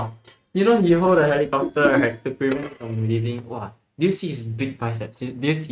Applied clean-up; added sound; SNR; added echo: neural mask model RNNoise.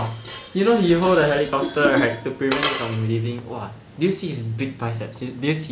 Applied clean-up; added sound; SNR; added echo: none; Dishes, pots, and pans; 8 dB; none.